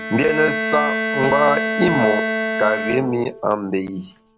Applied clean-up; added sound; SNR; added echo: none; Bowed string instrument; 3 dB; none.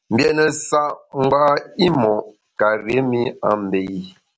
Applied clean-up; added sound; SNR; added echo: none; none; none; none.